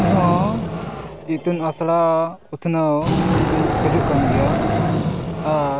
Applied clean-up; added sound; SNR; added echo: none; Wild animals; 0 dB; none.